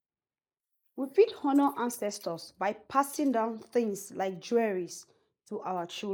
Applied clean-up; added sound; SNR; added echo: neural mask model Resemble Enhance denoiser.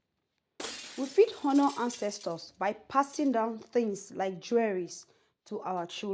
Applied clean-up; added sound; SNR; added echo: none; Shatter; 16 dB; none.